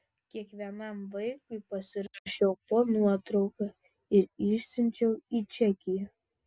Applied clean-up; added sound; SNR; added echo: none; none; none; none.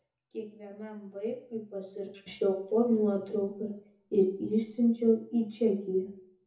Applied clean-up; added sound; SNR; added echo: none; none; none; reverberation time 0.6 s.